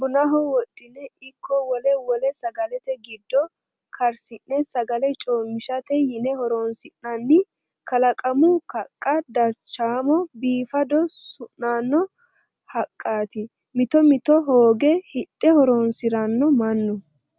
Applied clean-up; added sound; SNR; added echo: none; none; none; none.